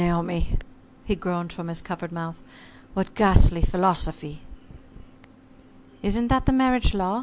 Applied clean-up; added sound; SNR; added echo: none; none; none; none.